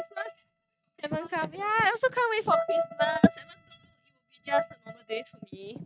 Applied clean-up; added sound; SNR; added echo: neural mask model RNNoise.